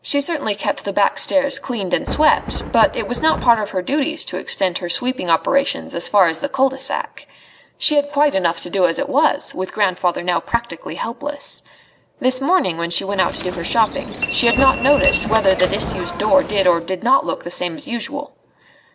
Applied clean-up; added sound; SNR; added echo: none; Thunder + Subway, metro, underground; 7 dB; none.